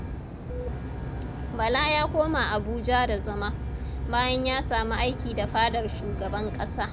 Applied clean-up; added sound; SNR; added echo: none; Aircraft; 5 dB; none.